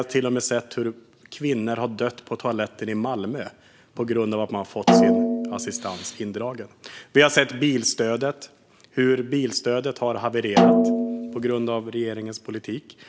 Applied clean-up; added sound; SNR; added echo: none; Snare drum; -2 dB; none.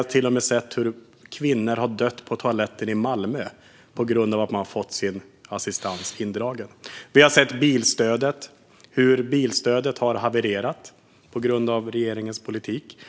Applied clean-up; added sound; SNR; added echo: none; none; none; none.